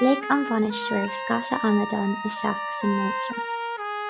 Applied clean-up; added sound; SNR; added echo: none; Trumpet + Trumpet; 5 dB; none.